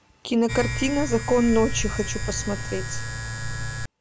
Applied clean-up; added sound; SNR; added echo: none; Domestic sounds, home sounds; 4 dB; none.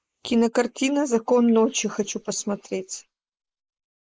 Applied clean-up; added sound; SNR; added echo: neural mask model Resemble Enhance denoiser.